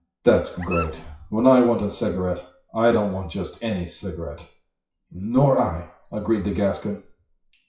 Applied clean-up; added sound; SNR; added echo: classical method WPE with log-MMSE.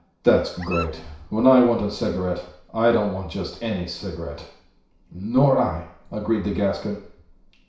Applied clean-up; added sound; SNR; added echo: none; Dog; 13 dB; reverberation time 0.6 s.